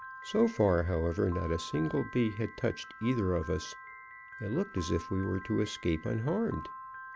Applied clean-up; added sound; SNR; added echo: none; Piano; 14 dB; none.